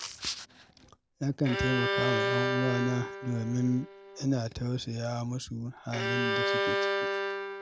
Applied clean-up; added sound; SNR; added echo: none; Bowed string instrument; 0 dB; none.